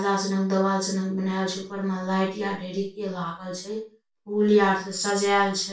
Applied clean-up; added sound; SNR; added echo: none; none; none; reverberation time 0.3 s.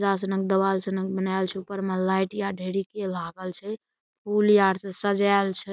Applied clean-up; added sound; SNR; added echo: none; none; none; none.